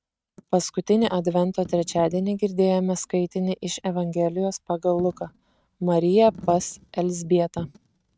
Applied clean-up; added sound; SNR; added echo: neural mask model RNNoise.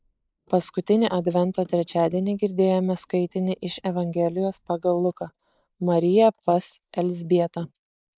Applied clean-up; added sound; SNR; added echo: neural mask model Resemble Enhance denoiser.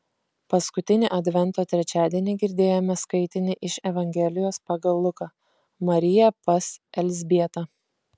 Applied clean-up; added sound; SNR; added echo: none; none; none; none.